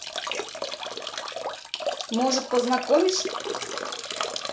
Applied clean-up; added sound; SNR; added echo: none; Drip / Trickle, dribble / Bathtub (filling or washing); 4 dB; reverberation time 0.3 s.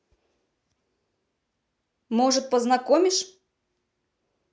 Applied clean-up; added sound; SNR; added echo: none; none; none; none.